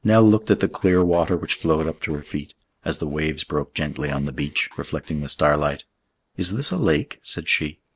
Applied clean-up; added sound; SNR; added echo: neural separator model SepFormer DNS4.